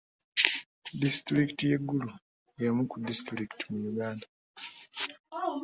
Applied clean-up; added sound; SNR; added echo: none; none; none; none.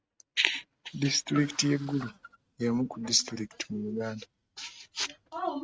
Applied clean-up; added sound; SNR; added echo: neural mask model RNNoise.